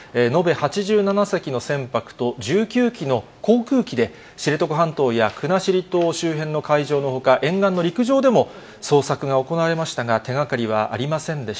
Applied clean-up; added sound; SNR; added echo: none; none; none; none.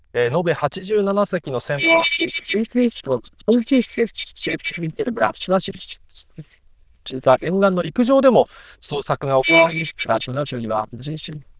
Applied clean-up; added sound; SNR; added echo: neural diffusion model UNIVERSE++.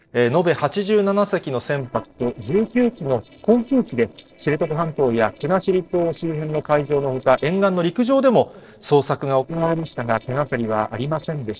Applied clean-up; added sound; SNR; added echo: neural separator model SepFormer DNS4.